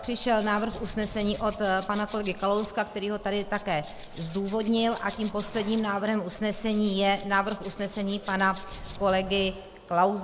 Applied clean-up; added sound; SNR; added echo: none; Tools + Sliding door; 14 dB; none.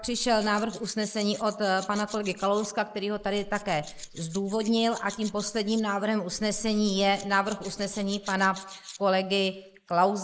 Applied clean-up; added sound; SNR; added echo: neural mask model Resemble Enhance denoiser.